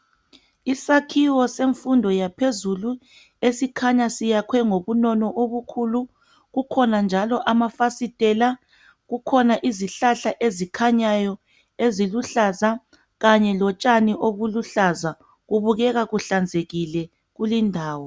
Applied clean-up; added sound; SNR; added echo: none; none; none; none.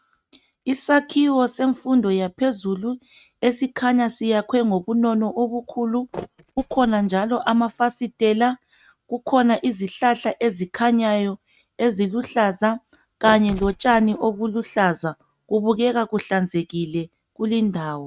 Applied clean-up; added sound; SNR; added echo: neural mask model RNNoise.